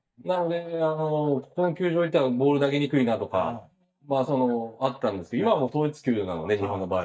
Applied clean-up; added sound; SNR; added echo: neural mask model DeepFilterNet 3.